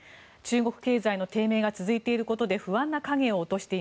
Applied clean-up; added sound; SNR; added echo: none; none; none; none.